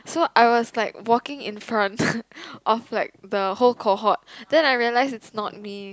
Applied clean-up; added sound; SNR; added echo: none; none; none; none.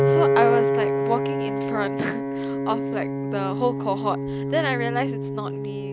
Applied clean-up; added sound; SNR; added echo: none; Piano; -4 dB; none.